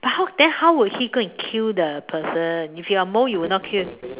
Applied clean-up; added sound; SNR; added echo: none; none; none; none.